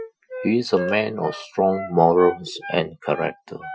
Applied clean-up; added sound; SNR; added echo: classical method Wiener filter.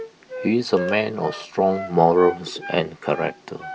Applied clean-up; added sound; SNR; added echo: none; Wind instrument, woodwind instrument; 13 dB; none.